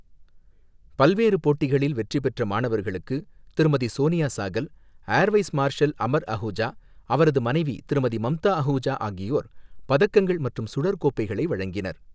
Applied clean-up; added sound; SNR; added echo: none; none; none; none.